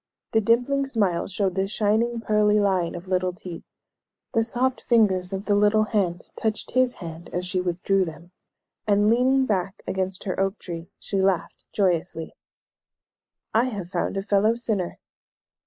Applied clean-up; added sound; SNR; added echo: neural mask model Resemble Enhance denoiser.